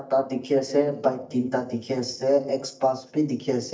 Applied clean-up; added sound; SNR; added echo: neural mask model DeepFilterNet 3.